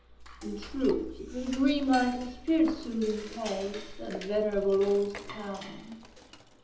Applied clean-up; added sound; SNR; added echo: none; Cutlery, silverware / Dishes, pots, and pans; 14 dB; reverberation time 1.2 s.